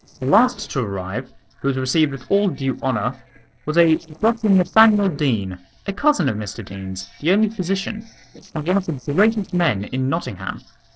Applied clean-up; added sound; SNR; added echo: neural separator model SepFormer DNS4.